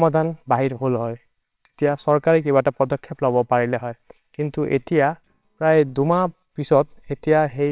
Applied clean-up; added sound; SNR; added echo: neural separator model SepFormer WHAMR!.